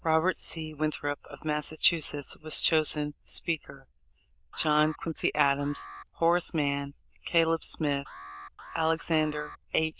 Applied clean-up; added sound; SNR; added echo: neural diffusion model UNIVERSE++.